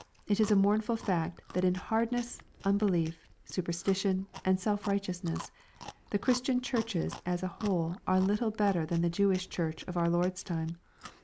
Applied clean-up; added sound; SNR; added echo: none; Chewing, mastication; 19 dB; none.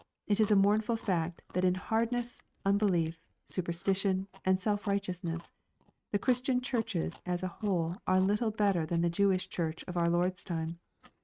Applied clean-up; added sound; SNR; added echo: neural mask model RNNoise.